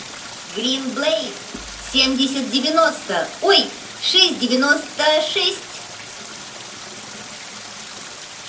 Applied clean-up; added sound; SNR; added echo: none; Stream; 13 dB; reverberation time 0.3 s.